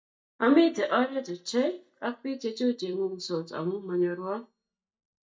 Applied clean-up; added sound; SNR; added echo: neural mask model DeepFilterNet 3.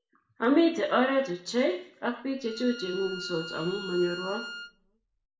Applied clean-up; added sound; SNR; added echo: none; Bowed string instrument; 13 dB; reverberation time 0.5 s.